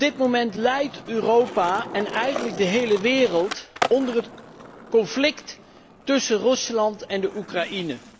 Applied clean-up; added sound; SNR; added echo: none; Skateboard; 12 dB; none.